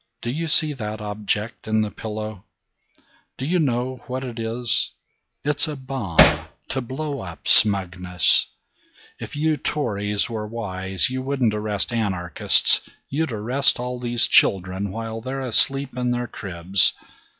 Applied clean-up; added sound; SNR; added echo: classical method log-MMSE.